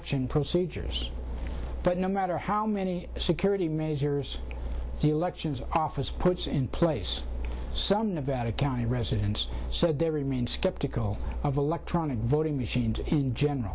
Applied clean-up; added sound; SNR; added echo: none; none; none; none.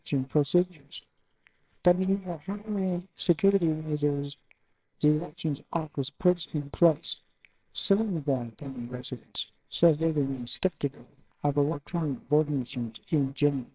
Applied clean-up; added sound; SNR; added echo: neural separator model SepFormer WHAMR!.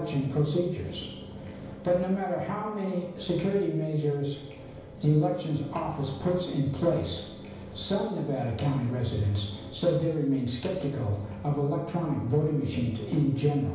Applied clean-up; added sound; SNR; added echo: none; Wind instrument, woodwind instrument; 19 dB; reverberation time 0.9 s.